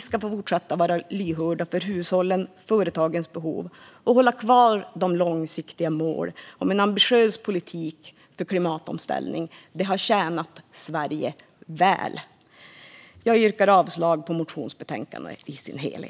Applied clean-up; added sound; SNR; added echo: none; none; none; none.